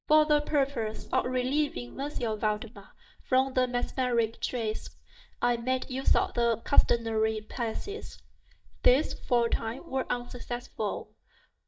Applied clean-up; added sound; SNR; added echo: neural mask model DeepFilterNet 3.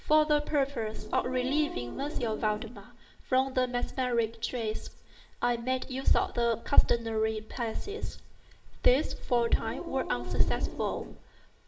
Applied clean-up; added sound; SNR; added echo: none; Growling; 13 dB; reverberation time 0.7 s.